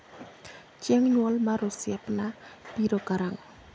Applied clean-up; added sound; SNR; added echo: none; none; none; none.